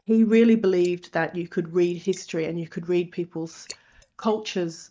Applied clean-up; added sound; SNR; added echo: neural mask model DeepFilterNet 3.